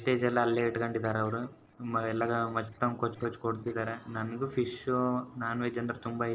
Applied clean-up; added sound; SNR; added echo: neural separator model SepFormer DNS4.